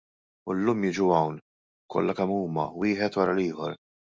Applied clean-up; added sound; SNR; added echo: none; none; none; none.